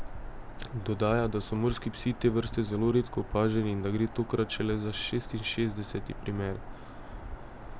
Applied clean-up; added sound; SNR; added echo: none; Bird vocalization, bird call, bird song; 10 dB; none.